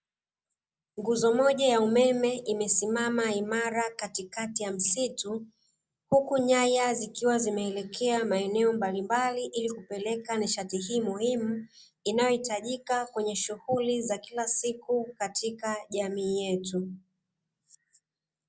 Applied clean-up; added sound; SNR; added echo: none; none; none; none.